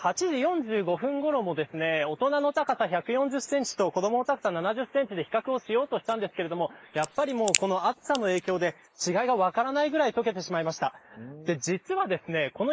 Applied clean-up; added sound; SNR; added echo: neural mask model Resemble Enhance denoiser.